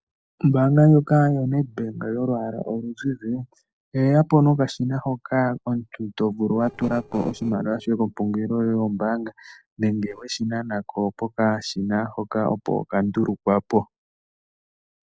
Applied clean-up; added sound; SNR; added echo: neural separator model SepFormer DNS4.